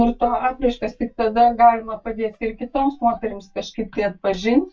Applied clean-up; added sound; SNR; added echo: neural mask model DeepFilterNet 3.